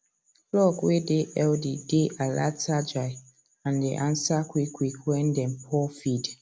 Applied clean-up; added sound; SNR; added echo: none; none; none; none.